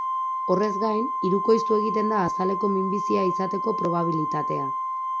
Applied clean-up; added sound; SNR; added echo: none; Organ; 1 dB; none.